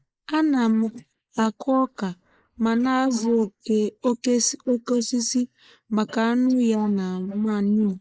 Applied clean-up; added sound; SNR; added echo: neural mask model Resemble Enhance denoiser.